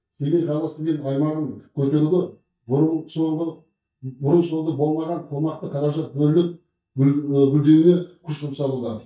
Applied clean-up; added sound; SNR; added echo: neural mask model DeepFilterNet 3.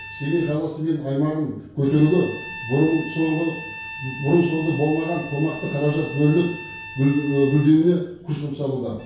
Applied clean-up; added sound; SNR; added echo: none; Bowed string instrument; 15 dB; reverberation time 0.6 s.